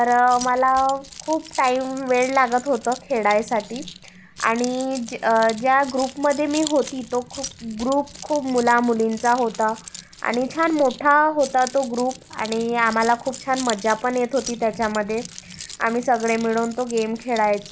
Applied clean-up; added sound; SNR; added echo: none; Keys jangling; 17 dB; none.